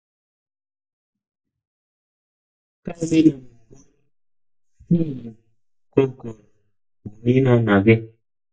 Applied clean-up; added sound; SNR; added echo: neural mask model DeepFilterNet 3.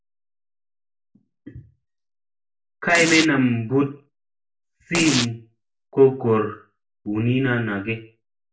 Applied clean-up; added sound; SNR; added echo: none; Domestic sounds, home sounds; 5 dB; reverberation time 0.3 s.